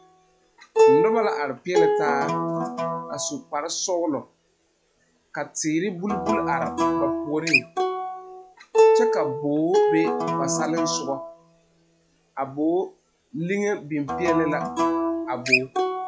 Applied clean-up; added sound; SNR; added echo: classical method log-MMSE.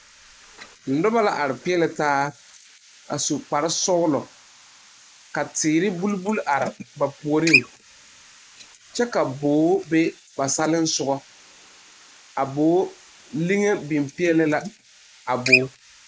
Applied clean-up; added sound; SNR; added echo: neural mask model Resemble Enhance denoiser.